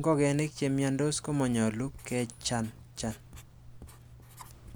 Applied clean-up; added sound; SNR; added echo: none; Writing; 19 dB; none.